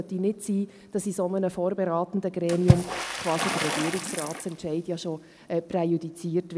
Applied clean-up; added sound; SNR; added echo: none; Water / Splash, splatter; 3 dB; none.